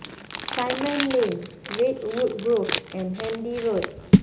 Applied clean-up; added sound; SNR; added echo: none; Crumpling, crinkling; 1 dB; none.